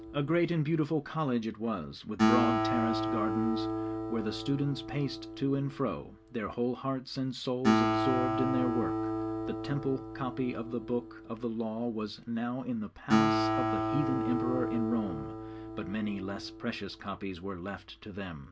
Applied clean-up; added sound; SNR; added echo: none; Acoustic guitar; 0 dB; none.